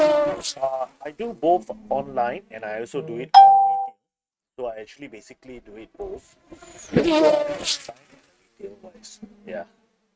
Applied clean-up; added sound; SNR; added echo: neural mask model RNNoise.